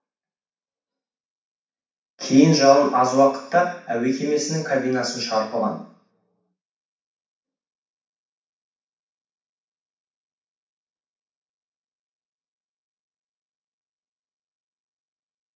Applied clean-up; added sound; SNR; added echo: none; none; none; reverberation time 0.6 s.